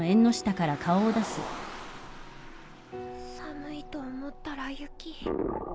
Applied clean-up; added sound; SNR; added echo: none; Car; 14 dB; none.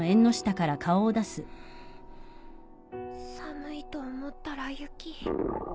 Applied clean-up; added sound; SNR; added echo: none; none; none; none.